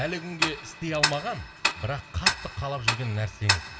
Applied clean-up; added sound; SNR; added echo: none; Tick-tock; -1 dB; reverberation time 1.6 s.